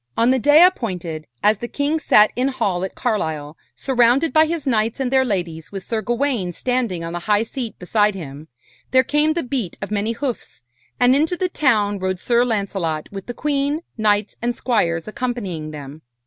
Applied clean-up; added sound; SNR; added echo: none; none; none; none.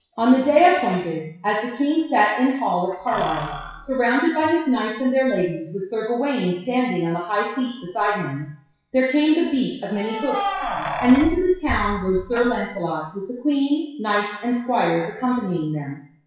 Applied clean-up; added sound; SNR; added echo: classical method WPE with log-MMSE.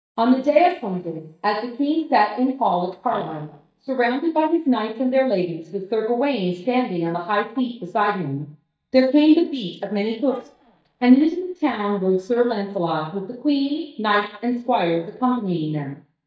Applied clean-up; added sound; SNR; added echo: neural mask model DeepFilterNet 3.